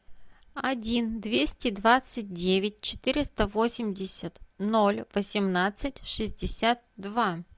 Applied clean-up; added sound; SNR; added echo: none; none; none; none.